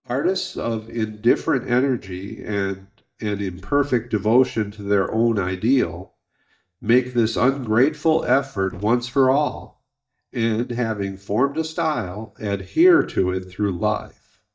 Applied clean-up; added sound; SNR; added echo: neural mask model DeepFilterNet 3.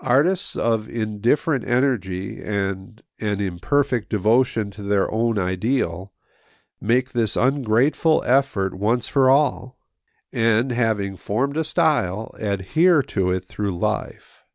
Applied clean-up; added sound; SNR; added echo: none; none; none; none.